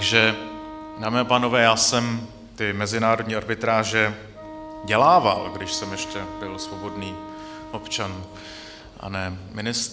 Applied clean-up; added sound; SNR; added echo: none; Wind instrument, woodwind instrument; 15 dB; none.